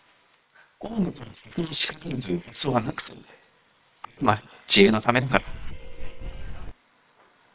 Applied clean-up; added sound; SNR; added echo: neural separator model SepFormer WHAM!.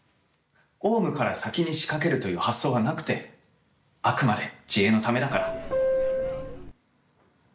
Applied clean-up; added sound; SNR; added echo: none; Subway, metro, underground / Doorbell; -1 dB; none.